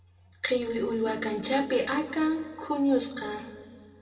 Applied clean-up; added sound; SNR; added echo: none; Electric guitar / Strum; 16 dB; reverberation time 2.0 s.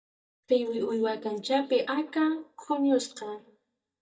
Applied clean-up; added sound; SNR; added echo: neural mask model DeepFilterNet 3.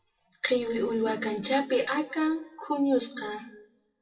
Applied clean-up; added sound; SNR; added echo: classical method WPE with log-MMSE.